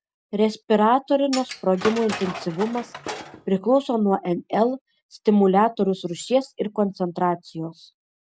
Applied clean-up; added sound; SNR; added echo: none; Tools; 11 dB; none.